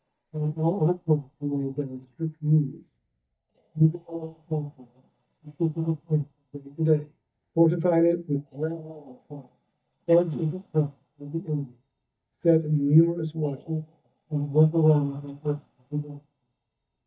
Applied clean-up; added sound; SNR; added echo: neural mask model DeepFilterNet 3.